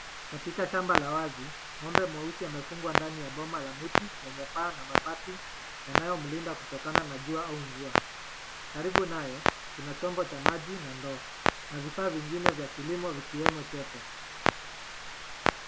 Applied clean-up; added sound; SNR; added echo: none; Clock; -3 dB; none.